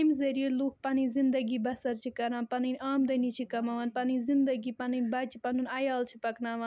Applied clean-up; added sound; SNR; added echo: none; none; none; none.